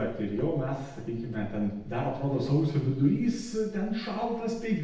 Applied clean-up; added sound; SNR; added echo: none; Writing; 16 dB; reverberation time 0.8 s.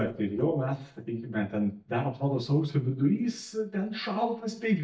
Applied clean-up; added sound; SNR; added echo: neural mask model DeepFilterNet 3.